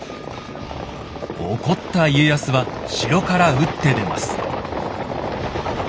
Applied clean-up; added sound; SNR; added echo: none; none; none; none.